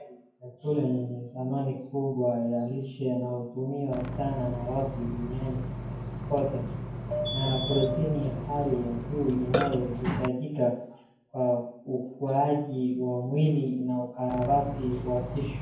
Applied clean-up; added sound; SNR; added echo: none; Burping, eructation; 7 dB; reverberation time 0.9 s.